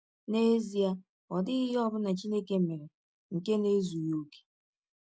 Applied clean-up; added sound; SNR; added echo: none; none; none; none.